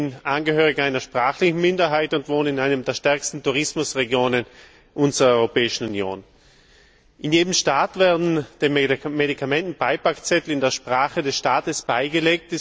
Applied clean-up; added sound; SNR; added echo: none; none; none; none.